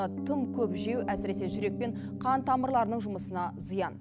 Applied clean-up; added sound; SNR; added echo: none; Piano; 5 dB; none.